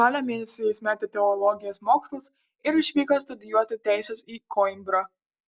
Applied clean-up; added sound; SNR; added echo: none; none; none; none.